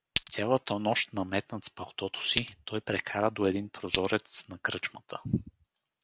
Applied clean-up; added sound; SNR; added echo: none; Glass; 2 dB; none.